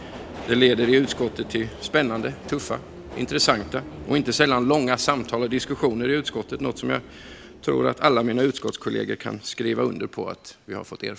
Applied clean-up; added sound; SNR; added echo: none; Subway, metro, underground; 17 dB; none.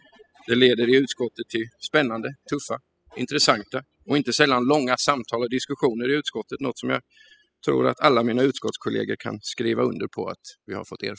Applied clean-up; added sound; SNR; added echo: classical method spectral subtraction.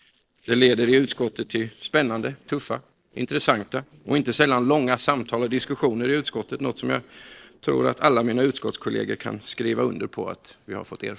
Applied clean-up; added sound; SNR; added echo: neural separator model SepFormer DNS4.